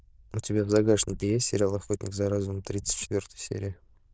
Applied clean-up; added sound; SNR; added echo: neural diffusion model UNIVERSE++.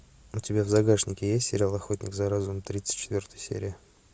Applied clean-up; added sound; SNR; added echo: none; none; none; none.